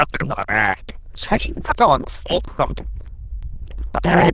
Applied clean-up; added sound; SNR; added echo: neural diffusion model UNIVERSE++.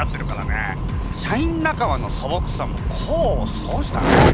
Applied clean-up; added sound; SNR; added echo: none; Fire; 0 dB; none.